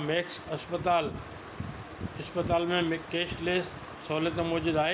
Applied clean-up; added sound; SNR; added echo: none; none; none; none.